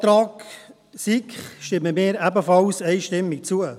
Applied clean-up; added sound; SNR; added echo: none; none; none; none.